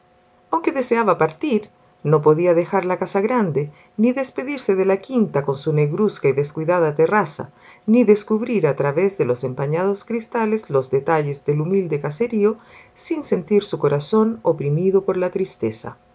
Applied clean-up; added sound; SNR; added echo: none; none; none; none.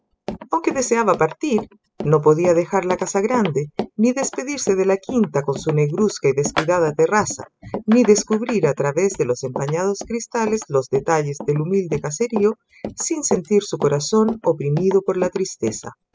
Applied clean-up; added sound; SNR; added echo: classical method spectral subtraction.